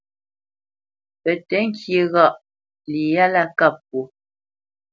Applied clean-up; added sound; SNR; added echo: none; none; none; none.